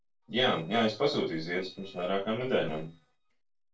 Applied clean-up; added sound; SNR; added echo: neural separator model SepFormer DNS4.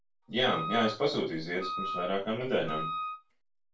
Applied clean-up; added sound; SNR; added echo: none; Wind instrument, woodwind instrument; 6 dB; reverberation time 0.2 s.